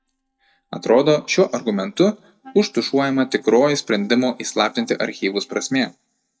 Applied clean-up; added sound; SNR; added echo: neural mask model DeepFilterNet 3.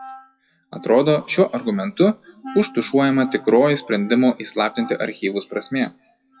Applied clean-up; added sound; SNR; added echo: classical method WPE with log-MMSE.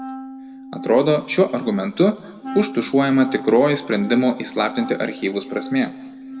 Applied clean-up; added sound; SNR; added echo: none; Wind instrument, woodwind instrument; 13 dB; reverberation time 1.3 s.